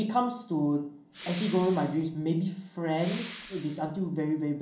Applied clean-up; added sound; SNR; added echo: none; Respiratory sounds; 9 dB; reverberation time 0.6 s.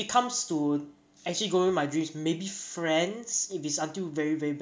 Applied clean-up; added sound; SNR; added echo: none; none; none; none.